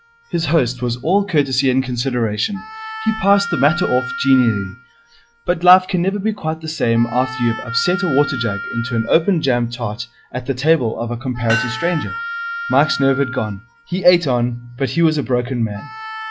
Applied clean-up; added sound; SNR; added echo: classical method log-MMSE.